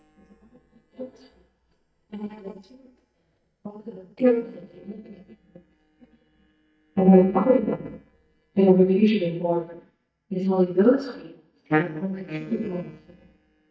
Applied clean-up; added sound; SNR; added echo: neural mask model DeepFilterNet 3.